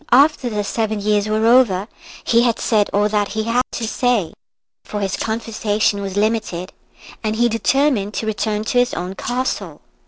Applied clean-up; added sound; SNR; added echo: neural separator model SepFormer DNS4.